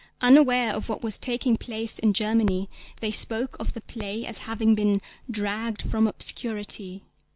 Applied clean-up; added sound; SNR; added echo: none; Crackle; 15 dB; none.